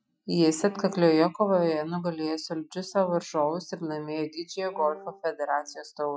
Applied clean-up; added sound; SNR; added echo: classical method Wiener filter.